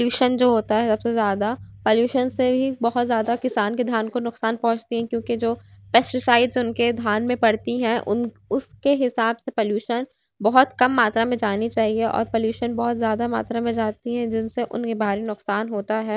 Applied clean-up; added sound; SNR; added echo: none; none; none; none.